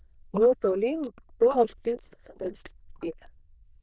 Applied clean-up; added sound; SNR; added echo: neural diffusion model UNIVERSE++.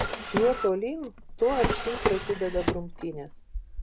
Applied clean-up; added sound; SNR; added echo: none; Drawer open or close; 3 dB; none.